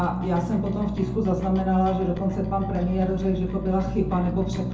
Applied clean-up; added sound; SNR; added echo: none; Bass guitar; 8 dB; reverberation time 0.6 s.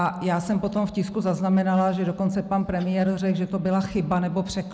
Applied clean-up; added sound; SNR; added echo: none; none; none; none.